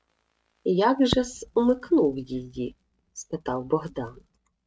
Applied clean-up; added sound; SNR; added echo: neural mask model RNNoise.